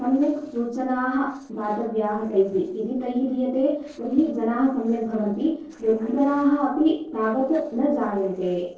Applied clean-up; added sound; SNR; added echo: neural separator model SepFormer DNS4.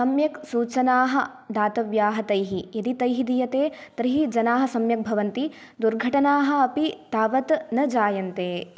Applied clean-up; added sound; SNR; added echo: none; none; none; none.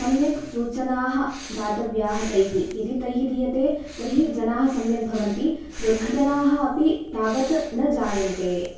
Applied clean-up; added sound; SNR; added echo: none; Breathing; 15 dB; reverberation time 0.6 s.